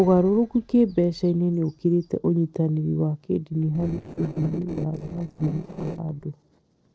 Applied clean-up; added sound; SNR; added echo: neural separator model SepFormer DNS4.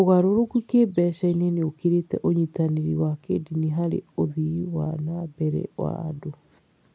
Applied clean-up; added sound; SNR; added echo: none; none; none; none.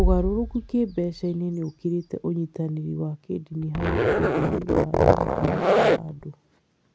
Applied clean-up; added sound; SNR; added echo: none; Zipper (clothing) + Bass drum; -3 dB; none.